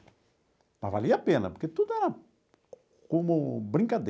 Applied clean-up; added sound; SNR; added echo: none; none; none; none.